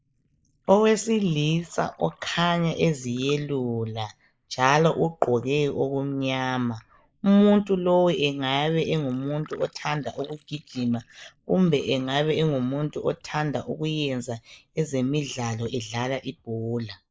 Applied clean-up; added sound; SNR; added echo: neural mask model Resemble Enhance denoiser.